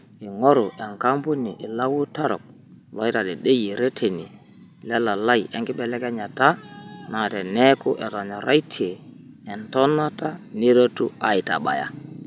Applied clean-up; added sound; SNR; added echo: none; none; none; none.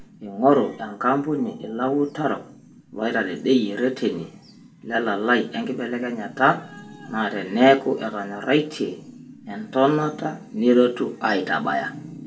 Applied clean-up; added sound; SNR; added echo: none; none; none; reverberation time 0.3 s.